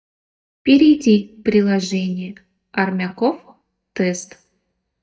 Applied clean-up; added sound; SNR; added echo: neural mask model DeepFilterNet 3.